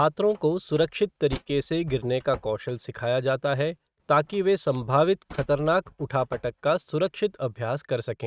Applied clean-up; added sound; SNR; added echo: neural mask model RNNoise.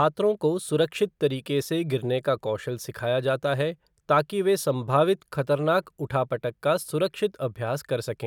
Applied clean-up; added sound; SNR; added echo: none; none; none; none.